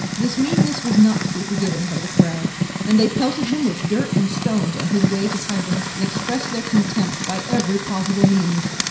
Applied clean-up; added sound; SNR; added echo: none; Fire; 2 dB; reverberation time 0.5 s.